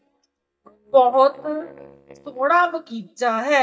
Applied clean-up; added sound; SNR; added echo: neural mask model DeepFilterNet 3.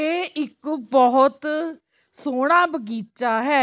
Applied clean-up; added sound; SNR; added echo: none; none; none; none.